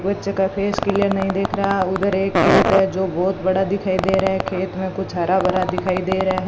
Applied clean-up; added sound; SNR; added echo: none; Fart; 4 dB; none.